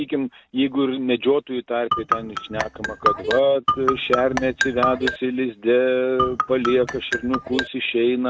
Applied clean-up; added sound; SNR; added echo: neural mask model RNNoise.